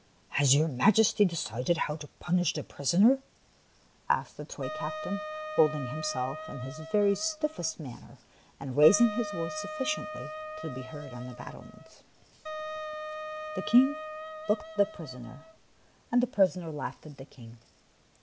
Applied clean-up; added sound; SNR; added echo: none; Wind instrument, woodwind instrument; 9 dB; none.